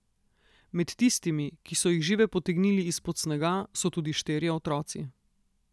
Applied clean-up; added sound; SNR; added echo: none; none; none; none.